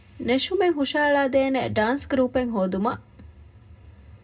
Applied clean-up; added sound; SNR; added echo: none; none; none; reverberation time 0.2 s.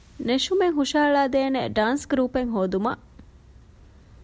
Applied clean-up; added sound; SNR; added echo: none; none; none; none.